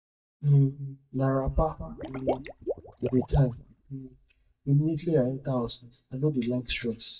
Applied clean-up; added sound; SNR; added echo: neural mask model DeepFilterNet 3.